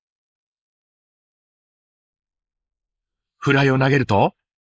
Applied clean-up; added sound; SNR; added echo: neural mask model Resemble Enhance denoiser.